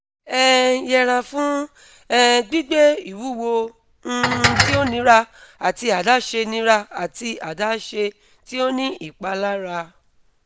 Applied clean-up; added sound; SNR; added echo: none; Dishes, pots, and pans; 1 dB; none.